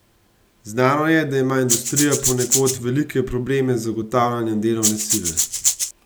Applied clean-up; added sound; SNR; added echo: none; Rattle (instrument); 0 dB; none.